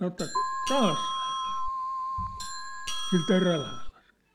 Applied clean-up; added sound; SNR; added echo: none; Doorbell + Keyboard (musical); 0 dB; none.